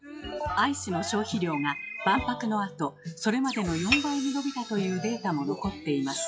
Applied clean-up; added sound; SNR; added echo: classical method log-MMSE.